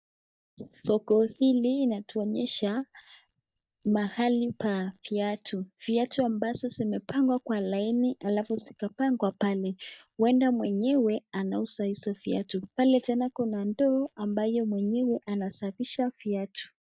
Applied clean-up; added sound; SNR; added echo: neural mask model DeepFilterNet 3.